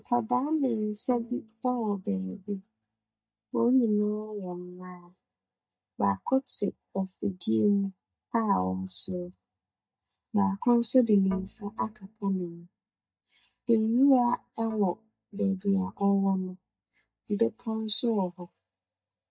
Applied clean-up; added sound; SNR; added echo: neural mask model DeepFilterNet 3.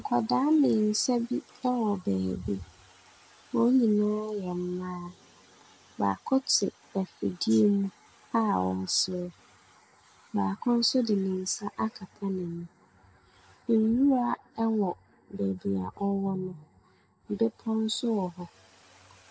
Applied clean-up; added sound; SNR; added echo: none; none; none; none.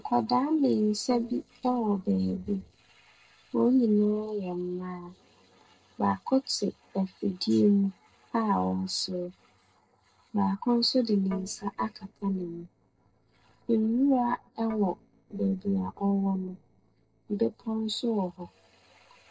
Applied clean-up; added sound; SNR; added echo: neural separator model SepFormer DNS4.